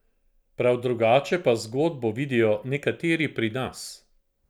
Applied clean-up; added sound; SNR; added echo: none; none; none; none.